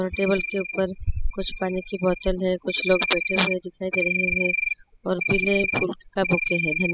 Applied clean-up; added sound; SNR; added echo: classical method spectral subtraction.